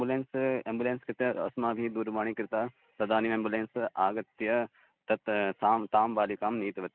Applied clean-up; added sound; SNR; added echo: none; none; none; none.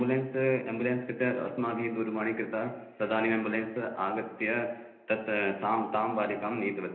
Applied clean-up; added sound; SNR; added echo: none; none; none; reverberation time 1.0 s.